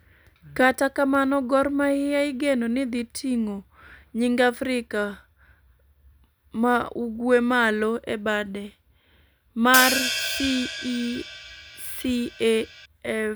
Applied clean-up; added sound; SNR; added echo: none; Hi-hat; 5 dB; none.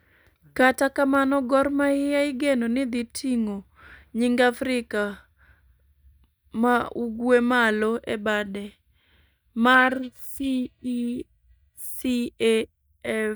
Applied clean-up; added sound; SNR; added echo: neural mask model DeepFilterNet 3.